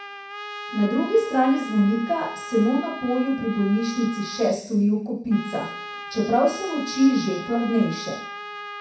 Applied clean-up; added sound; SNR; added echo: none; Trumpet; 12 dB; reverberation time 0.6 s.